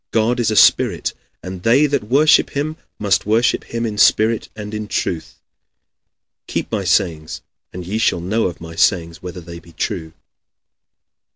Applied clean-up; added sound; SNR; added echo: none; none; none; none.